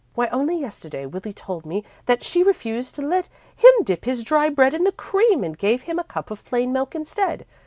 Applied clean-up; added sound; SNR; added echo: none; none; none; none.